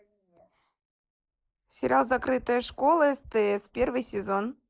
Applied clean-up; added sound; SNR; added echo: neural mask model Resemble Enhance denoiser.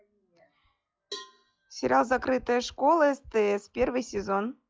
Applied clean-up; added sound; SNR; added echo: classical method log-MMSE.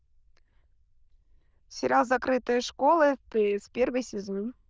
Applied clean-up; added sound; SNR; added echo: neural diffusion model UNIVERSE++.